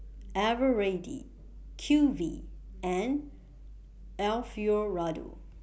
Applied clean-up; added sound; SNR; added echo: none; none; none; none.